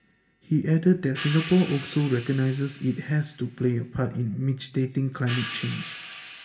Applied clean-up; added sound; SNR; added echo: none; Crash cymbal / Hi-hat; 12 dB; reverberation time 0.6 s.